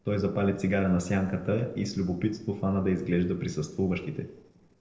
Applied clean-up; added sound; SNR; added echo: neural separator model SepFormer DNS4.